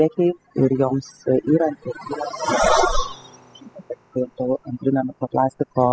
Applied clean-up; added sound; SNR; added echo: classical method spectral subtraction.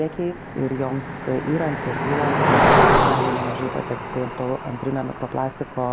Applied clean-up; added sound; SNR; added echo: none; Cricket; -4 dB; none.